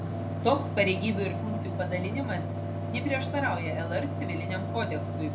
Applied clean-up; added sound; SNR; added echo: none; Mechanical fan; 1 dB; reverberation time 0.3 s.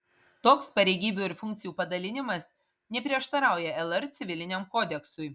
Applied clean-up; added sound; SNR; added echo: none; none; none; none.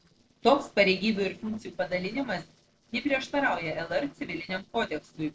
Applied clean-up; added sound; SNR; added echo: neural separator model SepFormer DNS4.